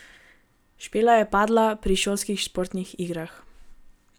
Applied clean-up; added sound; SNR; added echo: none; none; none; none.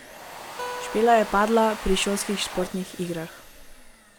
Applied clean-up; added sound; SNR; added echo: none; Domestic sounds, home sounds + Acoustic guitar; 12 dB; none.